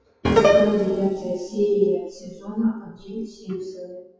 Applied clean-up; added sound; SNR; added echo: classical method WPE with log-MMSE.